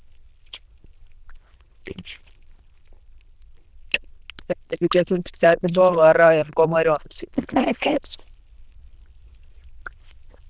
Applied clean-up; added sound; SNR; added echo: neural diffusion model UNIVERSE++.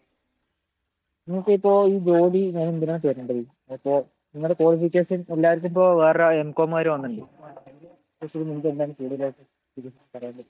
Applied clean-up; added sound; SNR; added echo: neural mask model DeepFilterNet 3.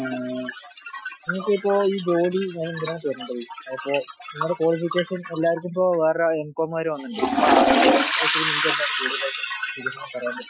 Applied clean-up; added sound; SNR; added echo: classical method Wiener filter.